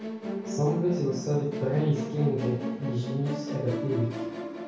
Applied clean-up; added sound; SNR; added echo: none; Musical instrument; 5 dB; reverberation time 0.6 s.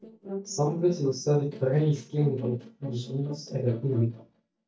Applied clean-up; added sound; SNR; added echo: neural mask model DeepFilterNet 3.